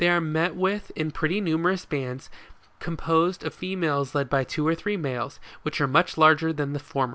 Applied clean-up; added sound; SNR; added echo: none; none; none; none.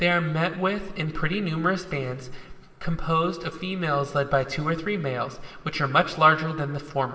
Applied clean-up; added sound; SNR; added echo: none; none; none; reverberation time 1.9 s.